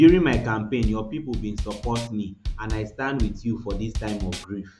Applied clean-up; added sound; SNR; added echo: none; Drum kit; 7 dB; none.